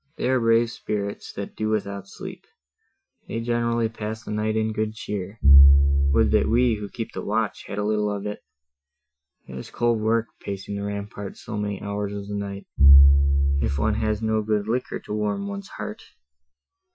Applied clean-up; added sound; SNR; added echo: classical method Wiener filter.